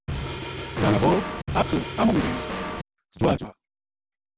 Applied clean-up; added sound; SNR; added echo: none; Drum kit; 4 dB; none.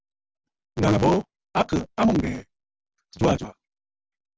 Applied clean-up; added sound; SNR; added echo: none; none; none; none.